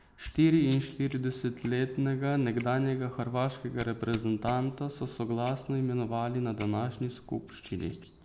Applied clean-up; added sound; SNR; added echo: neural mask model Resemble Enhance denoiser.